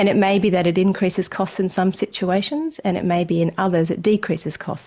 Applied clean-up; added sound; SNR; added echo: none; none; none; none.